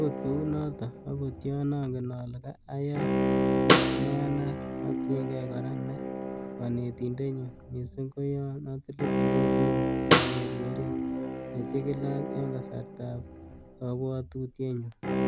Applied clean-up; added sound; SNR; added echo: none; Snare drum + Bowed string instrument; -3 dB; none.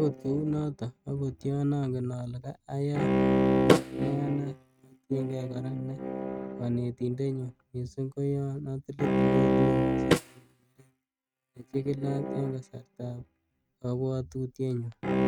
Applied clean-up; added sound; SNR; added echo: neural mask model RNNoise.